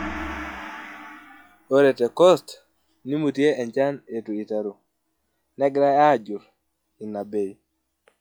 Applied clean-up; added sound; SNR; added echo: classical method log-MMSE.